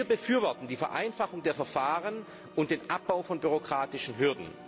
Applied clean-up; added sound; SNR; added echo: none; Organ; 18 dB; none.